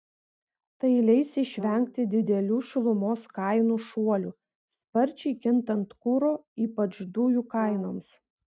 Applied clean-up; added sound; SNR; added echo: neural mask model RNNoise.